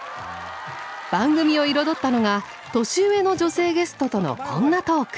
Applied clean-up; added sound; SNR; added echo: none; none; none; none.